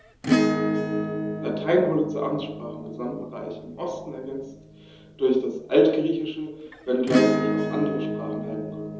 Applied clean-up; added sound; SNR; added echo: none; Acoustic guitar / Strum; 1 dB; reverberation time 1.2 s.